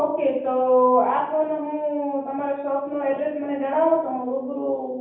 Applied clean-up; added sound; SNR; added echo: none; none; none; reverberation time 0.9 s.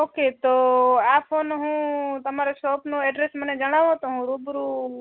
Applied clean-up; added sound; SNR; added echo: none; none; none; none.